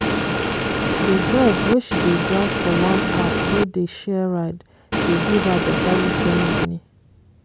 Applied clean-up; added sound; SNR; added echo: none; Motor vehicle (road) / Engine; -2 dB; none.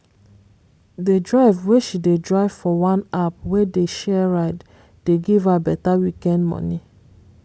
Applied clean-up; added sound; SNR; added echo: none; none; none; none.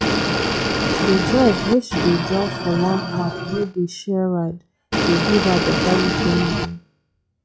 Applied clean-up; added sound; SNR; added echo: classical method log-MMSE.